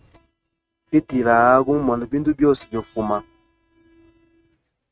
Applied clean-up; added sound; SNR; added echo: neural mask model RNNoise.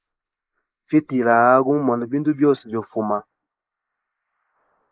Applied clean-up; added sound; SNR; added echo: neural mask model Resemble Enhance denoiser.